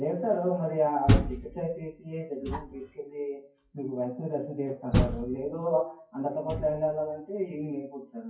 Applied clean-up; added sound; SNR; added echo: classical method WPE with log-MMSE.